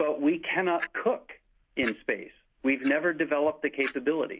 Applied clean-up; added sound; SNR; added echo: none; Clock; 15 dB; none.